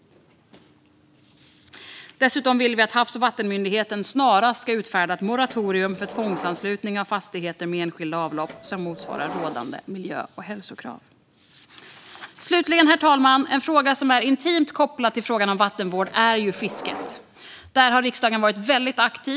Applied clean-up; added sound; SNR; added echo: none; Subway, metro, underground; 15 dB; none.